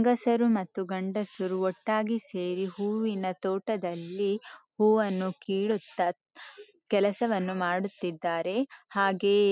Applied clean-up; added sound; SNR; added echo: none; none; none; none.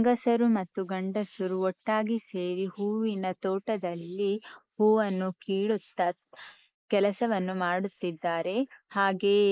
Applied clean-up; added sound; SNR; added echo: neural mask model Resemble Enhance denoiser.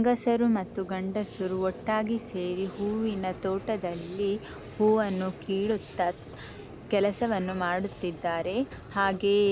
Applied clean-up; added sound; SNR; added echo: none; Vehicle; 15 dB; none.